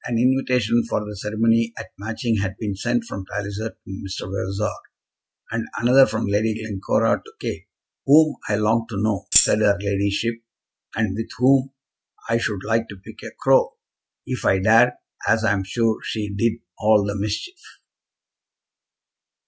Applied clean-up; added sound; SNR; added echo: none; Tambourine; 0 dB; none.